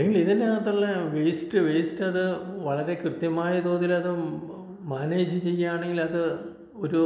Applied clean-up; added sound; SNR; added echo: none; none; none; none.